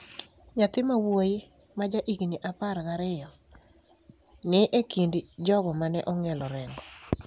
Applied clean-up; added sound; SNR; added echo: none; none; none; none.